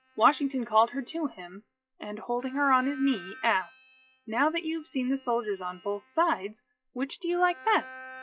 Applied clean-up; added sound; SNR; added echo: classical method log-MMSE.